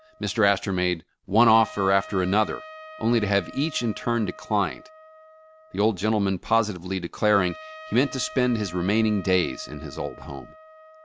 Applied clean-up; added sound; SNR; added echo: none; Trumpet; 19 dB; none.